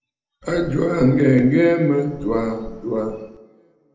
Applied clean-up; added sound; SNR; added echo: none; Subway, metro, underground / Doorbell; 18 dB; reverberation time 0.8 s.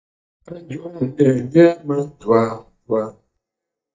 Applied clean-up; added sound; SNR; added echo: neural mask model DeepFilterNet 3.